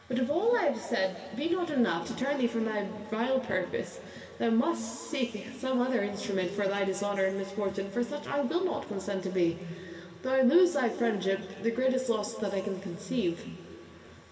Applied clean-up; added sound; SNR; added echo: none; none; none; reverberation time 2.5 s.